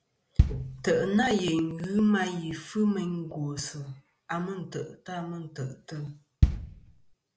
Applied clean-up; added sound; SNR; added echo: none; Bass drum; -4 dB; none.